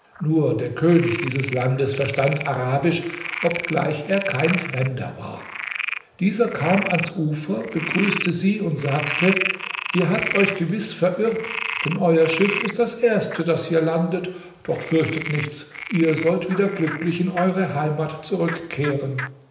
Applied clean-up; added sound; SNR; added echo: none; Frog; 9 dB; reverberation time 0.9 s.